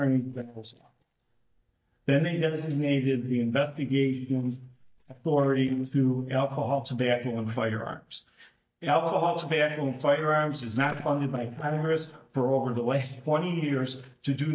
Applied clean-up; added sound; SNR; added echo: neural mask model DeepFilterNet 3.